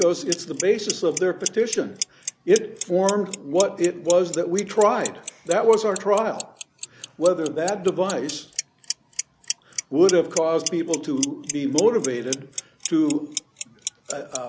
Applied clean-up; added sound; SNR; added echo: none; Clock; 10 dB; none.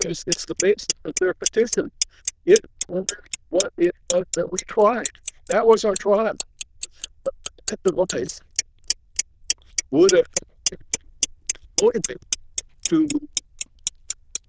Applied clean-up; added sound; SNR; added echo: neural diffusion model UNIVERSE++.